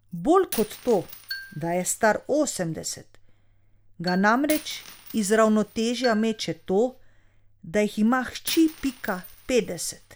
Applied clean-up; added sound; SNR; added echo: none; Marimba, xylophone + Coin (dropping); 17 dB; none.